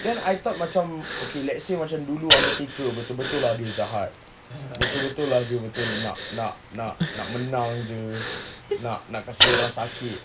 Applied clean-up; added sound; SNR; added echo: none; Breathing; 1 dB; none.